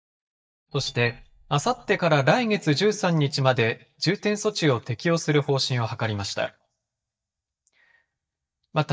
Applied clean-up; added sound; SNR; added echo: neural mask model DeepFilterNet 3.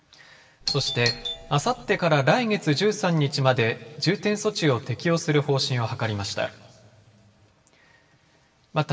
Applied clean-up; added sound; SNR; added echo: none; Doorbell; 7 dB; reverberation time 1.6 s.